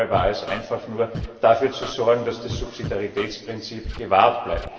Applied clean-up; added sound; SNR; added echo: none; Scratching (performance technique); 12 dB; reverberation time 2.3 s.